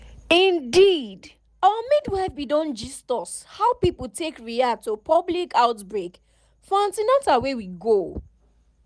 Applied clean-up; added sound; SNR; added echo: none; none; none; none.